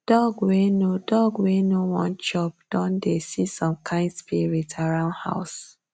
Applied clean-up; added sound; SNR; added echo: none; none; none; none.